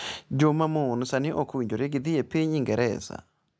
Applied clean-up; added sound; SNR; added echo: none; none; none; none.